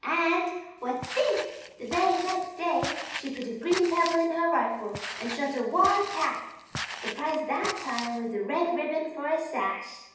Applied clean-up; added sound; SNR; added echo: none; Walk, footsteps; 10 dB; reverberation time 0.8 s.